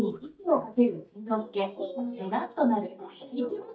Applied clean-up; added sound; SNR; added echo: neural mask model DeepFilterNet 3.